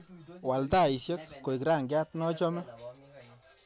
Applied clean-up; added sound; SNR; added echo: none; none; none; none.